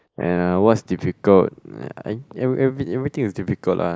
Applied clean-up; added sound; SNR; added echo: neural mask model Resemble Enhance denoiser.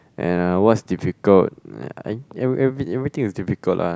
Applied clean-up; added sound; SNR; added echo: none; none; none; none.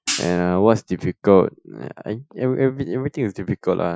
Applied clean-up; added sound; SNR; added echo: classical method Wiener filter.